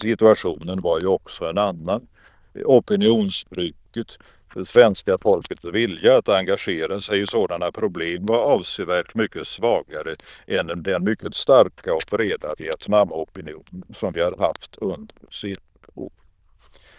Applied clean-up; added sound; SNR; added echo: neural diffusion model UNIVERSE++.